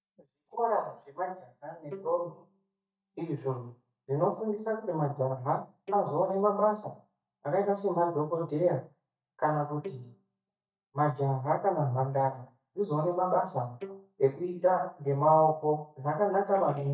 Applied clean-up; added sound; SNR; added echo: neural mask model DeepFilterNet 3.